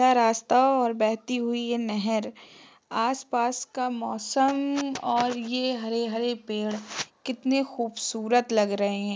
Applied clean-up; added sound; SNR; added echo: none; none; none; none.